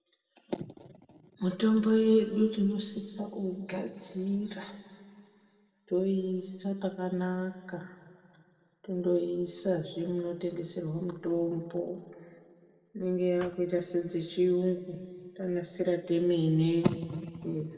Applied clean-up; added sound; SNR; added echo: none; Thump, thud; 18 dB; reverberation time 2.2 s.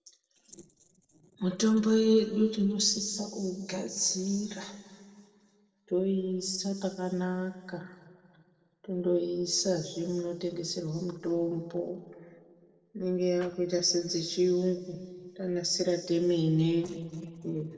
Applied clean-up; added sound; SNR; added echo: neural separator model SepFormer DNS4.